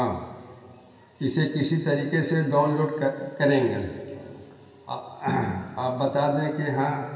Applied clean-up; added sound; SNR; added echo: none; none; none; reverberation time 2.6 s.